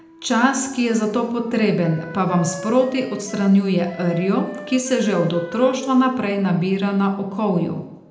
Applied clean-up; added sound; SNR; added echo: none; Wind instrument, woodwind instrument; 17 dB; reverberation time 0.8 s.